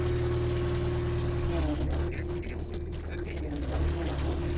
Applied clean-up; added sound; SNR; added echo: neural separator model SepFormer DNS4.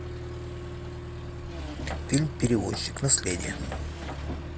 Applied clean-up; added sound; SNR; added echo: none; Accelerating, revving, vroom; 5 dB; none.